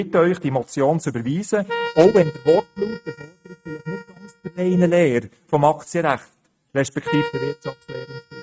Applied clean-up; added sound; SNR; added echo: neural mask model RNNoise.